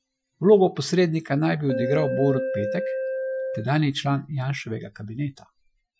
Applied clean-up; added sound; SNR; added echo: classical method Wiener filter.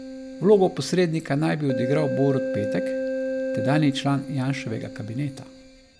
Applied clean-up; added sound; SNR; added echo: none; Keyboard (musical); 6 dB; none.